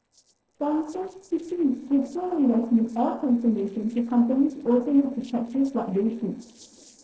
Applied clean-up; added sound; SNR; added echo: neural separator model SepFormer DNS4.